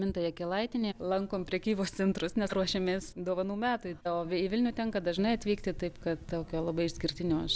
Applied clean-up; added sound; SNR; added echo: none; none; none; none.